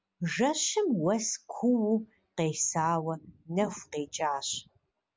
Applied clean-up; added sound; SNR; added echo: none; none; none; none.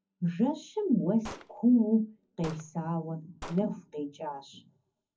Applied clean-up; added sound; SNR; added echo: none; Gunshot, gunfire; 18 dB; reverberation time 0.4 s.